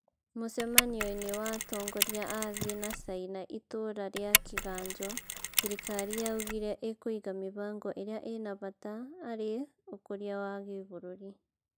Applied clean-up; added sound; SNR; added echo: none; Mechanisms; -5 dB; none.